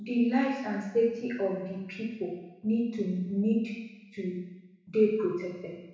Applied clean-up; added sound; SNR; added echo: none; none; none; reverberation time 1.0 s.